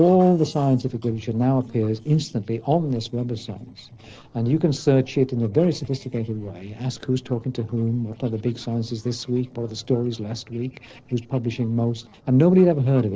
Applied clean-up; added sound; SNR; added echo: neural separator model SepFormer DNS4.